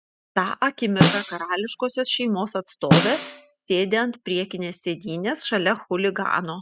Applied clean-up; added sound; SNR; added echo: classical method spectral subtraction.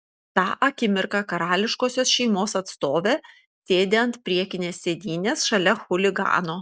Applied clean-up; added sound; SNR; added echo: none; none; none; none.